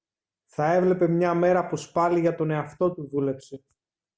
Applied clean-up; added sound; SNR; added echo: none; none; none; none.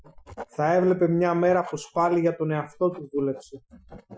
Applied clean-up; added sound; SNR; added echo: classical method Wiener filter.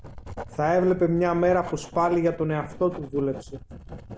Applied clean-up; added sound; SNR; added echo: none; Writing; 15 dB; none.